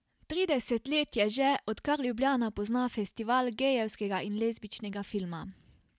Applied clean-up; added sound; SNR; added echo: none; none; none; none.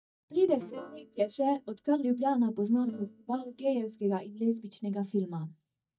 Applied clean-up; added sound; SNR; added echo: neural mask model DeepFilterNet 3.